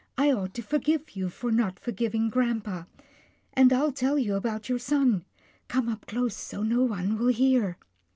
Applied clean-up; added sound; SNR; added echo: none; none; none; none.